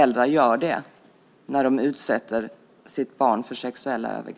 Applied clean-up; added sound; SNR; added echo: none; none; none; none.